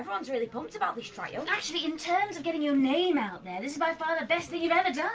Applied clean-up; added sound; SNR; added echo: none; none; none; none.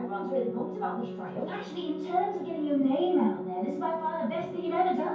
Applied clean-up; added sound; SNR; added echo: none; Organ; 9 dB; reverberation time 0.6 s.